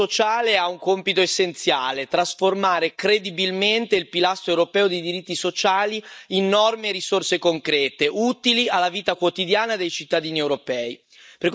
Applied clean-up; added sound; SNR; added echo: neural mask model DeepFilterNet 3.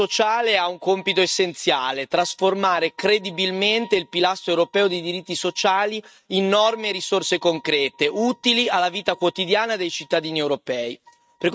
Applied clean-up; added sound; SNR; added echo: neural mask model RNNoise.